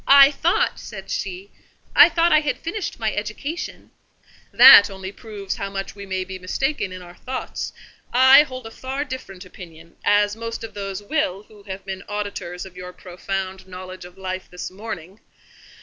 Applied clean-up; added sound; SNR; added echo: none; none; none; none.